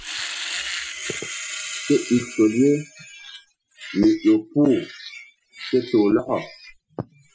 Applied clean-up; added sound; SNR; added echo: classical method Wiener filter.